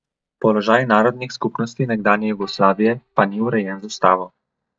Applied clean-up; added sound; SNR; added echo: neural mask model DeepFilterNet 3.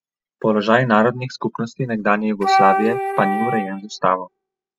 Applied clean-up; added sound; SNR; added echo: classical method spectral subtraction.